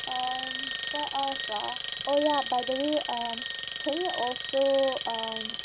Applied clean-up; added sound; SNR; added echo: none; Alarm; 3 dB; none.